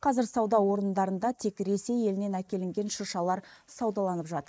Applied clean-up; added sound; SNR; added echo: neural mask model Resemble Enhance denoiser.